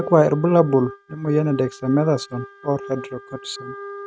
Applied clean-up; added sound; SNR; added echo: neural mask model RNNoise.